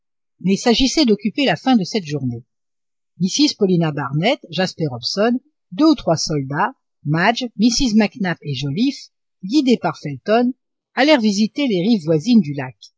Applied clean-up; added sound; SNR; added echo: neural mask model Resemble Enhance denoiser.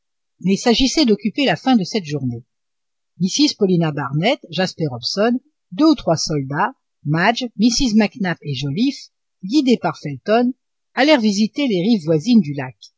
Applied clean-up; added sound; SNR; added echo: none; none; none; none.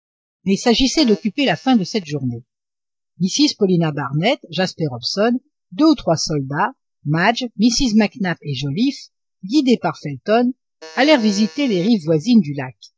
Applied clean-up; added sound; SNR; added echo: neural mask model DeepFilterNet 3.